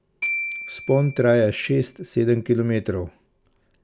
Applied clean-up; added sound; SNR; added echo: none; Glockenspiel; 12 dB; none.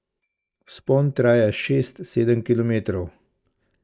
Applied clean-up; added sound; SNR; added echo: neural mask model DeepFilterNet 3.